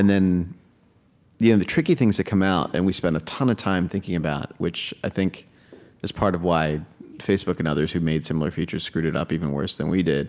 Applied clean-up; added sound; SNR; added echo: none; none; none; none.